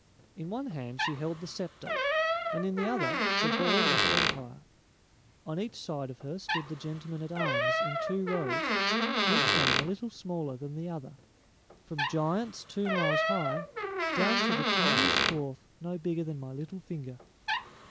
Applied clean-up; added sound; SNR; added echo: none; Door; -3 dB; none.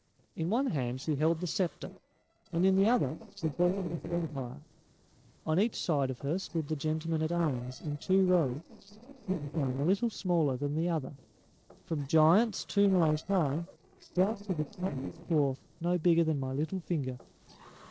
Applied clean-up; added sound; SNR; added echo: neural separator model SepFormer DNS4.